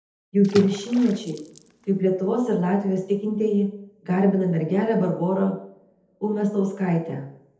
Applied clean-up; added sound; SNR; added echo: none; Water / Splash, splatter; 18 dB; reverberation time 0.7 s.